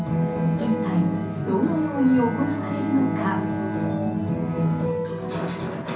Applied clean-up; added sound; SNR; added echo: none; Bowed string instrument; 7 dB; reverberation time 0.6 s.